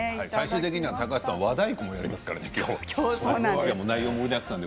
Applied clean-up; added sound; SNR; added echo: none; none; none; none.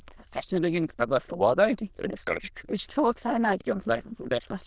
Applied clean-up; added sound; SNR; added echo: neural diffusion model UNIVERSE++.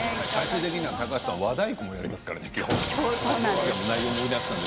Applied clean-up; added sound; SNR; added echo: none; Sawing; 5 dB; none.